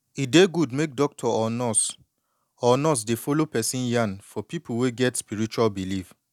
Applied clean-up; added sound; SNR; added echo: none; none; none; none.